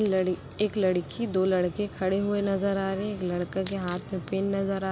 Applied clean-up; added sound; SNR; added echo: none; Coin (dropping); 19 dB; none.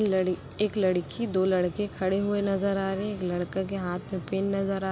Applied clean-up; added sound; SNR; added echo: none; none; none; none.